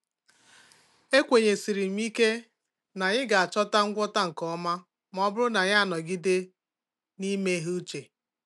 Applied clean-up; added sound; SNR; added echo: none; none; none; none.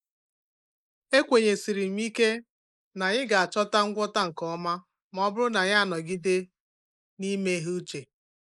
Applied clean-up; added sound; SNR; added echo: neural mask model Resemble Enhance denoiser.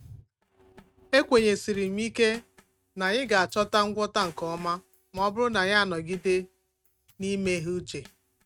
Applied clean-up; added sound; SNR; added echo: neural mask model RNNoise.